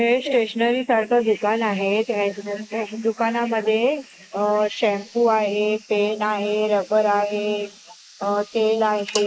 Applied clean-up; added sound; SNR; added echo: neural mask model Resemble Enhance denoiser.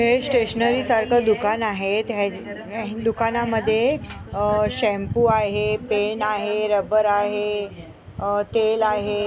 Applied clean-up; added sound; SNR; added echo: none; none; none; none.